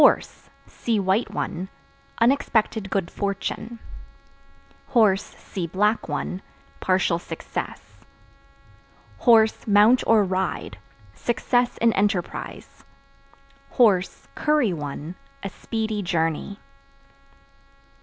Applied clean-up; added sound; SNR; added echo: none; none; none; none.